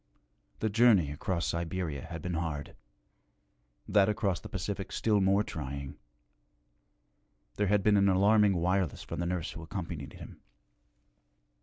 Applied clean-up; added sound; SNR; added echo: none; none; none; none.